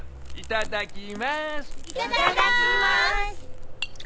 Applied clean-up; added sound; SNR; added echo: none; Crackle; 5 dB; none.